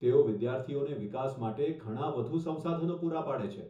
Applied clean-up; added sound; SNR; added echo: none; none; none; reverberation time 0.5 s.